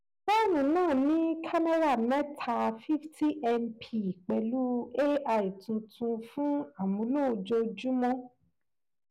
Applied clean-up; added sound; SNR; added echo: none; none; none; none.